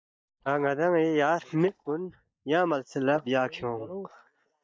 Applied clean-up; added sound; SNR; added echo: neural mask model DeepFilterNet 3.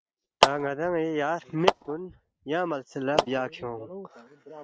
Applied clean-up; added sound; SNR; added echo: neural mask model RNNoise.